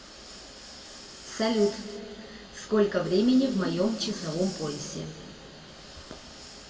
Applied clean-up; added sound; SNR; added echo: none; Breathing; 19 dB; reverberation time 1.7 s.